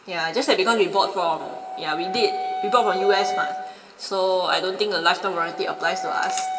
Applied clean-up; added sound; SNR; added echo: none; Wind instrument, woodwind instrument; 7 dB; reverberation time 3.0 s.